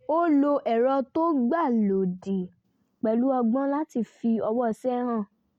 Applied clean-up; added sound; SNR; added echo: none; none; none; none.